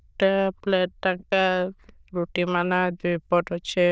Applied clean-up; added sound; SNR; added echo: neural diffusion model UNIVERSE++.